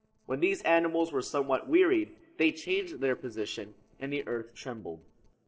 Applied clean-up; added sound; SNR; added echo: neural separator model SepFormer DNS4.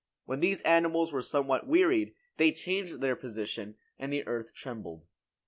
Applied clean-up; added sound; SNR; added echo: none; none; none; none.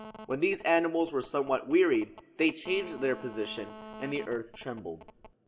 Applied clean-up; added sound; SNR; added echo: none; Telephone; 18 dB; reverberation time 0.7 s.